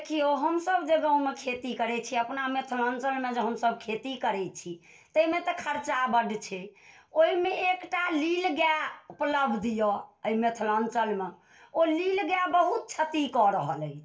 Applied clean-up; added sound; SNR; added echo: none; none; none; reverberation time 0.2 s.